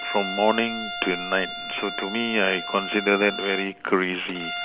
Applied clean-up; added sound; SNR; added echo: none; Bowed string instrument; 7 dB; none.